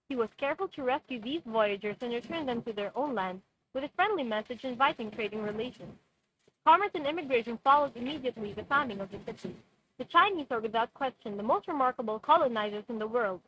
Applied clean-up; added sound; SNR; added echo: neural mask model RNNoise.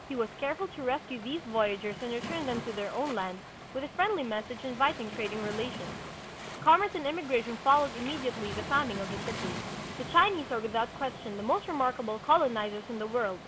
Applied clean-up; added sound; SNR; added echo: none; Waves, surf; 11 dB; none.